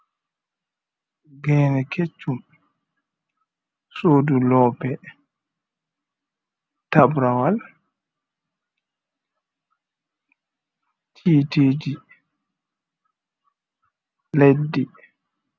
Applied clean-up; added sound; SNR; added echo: none; none; none; none.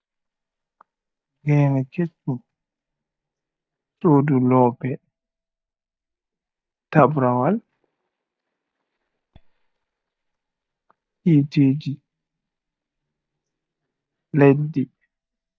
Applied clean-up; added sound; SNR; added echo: neural mask model DeepFilterNet 3.